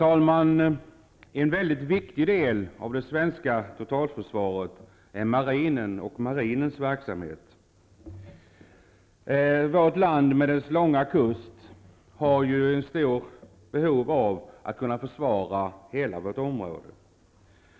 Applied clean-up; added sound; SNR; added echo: none; none; none; none.